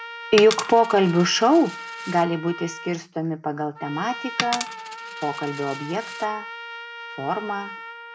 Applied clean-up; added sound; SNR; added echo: none; Coin (dropping) + Trumpet; 11 dB; none.